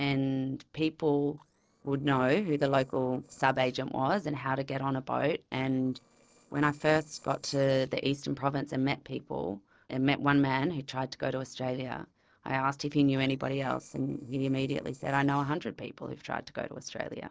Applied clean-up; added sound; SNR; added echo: neural separator model SepFormer DNS4.